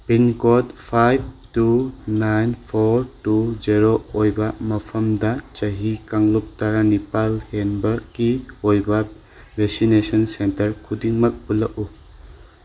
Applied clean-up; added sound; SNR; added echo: none; none; none; none.